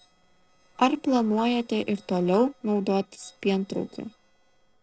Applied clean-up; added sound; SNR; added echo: neural separator model SepFormer DNS4.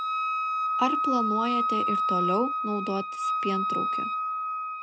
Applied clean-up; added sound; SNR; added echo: none; Wind instrument, woodwind instrument; -4 dB; none.